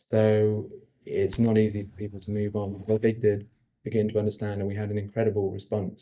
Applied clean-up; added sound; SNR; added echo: neural mask model DeepFilterNet 3.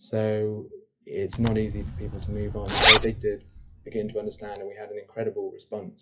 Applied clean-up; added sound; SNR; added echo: classical method WPE with log-MMSE.